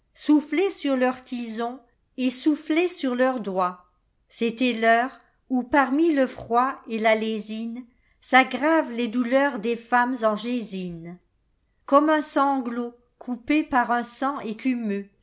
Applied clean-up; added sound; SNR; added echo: none; none; none; none.